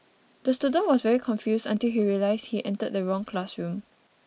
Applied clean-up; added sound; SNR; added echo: neural mask model Resemble Enhance denoiser.